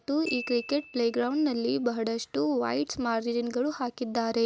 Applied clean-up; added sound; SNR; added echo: none; Glockenspiel; 18 dB; none.